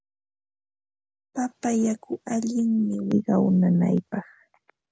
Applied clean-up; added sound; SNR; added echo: none; none; none; none.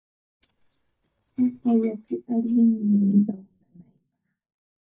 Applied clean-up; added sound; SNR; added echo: neural mask model DeepFilterNet 3.